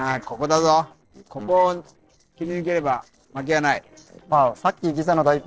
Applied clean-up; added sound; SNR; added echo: neural separator model SepFormer DNS4.